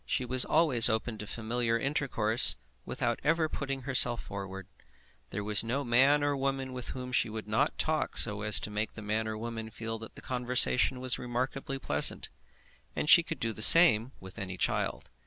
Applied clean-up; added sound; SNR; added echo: none; none; none; none.